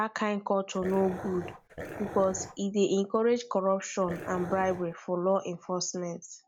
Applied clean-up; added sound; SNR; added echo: none; Dog; 11 dB; none.